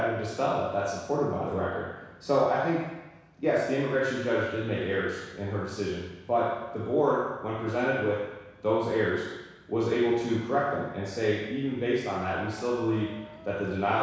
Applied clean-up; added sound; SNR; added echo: none; Dog; 19 dB; reverberation time 1.1 s.